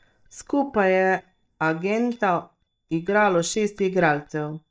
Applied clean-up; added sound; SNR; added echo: neural mask model DeepFilterNet 3.